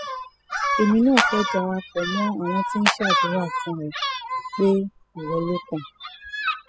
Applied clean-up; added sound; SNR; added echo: classical method spectral subtraction.